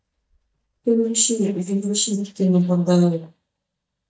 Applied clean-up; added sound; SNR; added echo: neural mask model DeepFilterNet 3.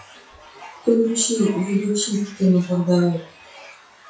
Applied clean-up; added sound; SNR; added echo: classical method WPE with log-MMSE.